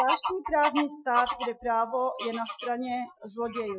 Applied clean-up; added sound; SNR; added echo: classical method Wiener filter.